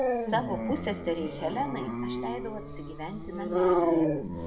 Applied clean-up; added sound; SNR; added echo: none; Dog; -5 dB; reverberation time 1.0 s.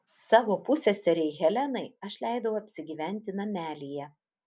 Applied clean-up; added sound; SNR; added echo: none; none; none; none.